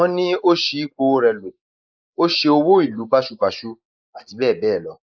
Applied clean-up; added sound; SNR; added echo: neural mask model Resemble Enhance denoiser.